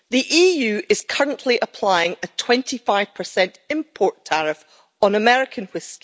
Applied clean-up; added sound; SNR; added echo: none; none; none; none.